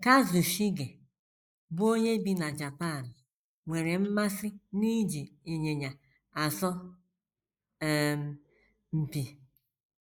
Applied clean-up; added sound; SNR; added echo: neural mask model Resemble Enhance denoiser.